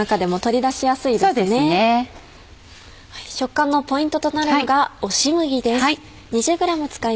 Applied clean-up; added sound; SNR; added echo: none; none; none; none.